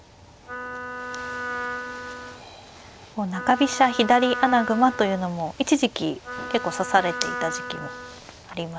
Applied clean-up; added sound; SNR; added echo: none; Wind instrument, woodwind instrument; 9 dB; none.